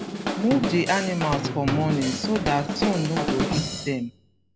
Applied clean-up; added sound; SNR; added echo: none; Drum kit; 2 dB; none.